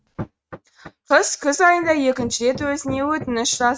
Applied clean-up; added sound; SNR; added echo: neural mask model RNNoise.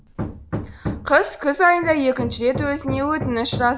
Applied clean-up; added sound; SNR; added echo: none; Hammer; 9 dB; none.